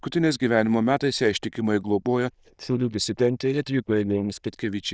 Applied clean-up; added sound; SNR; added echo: neural diffusion model UNIVERSE++.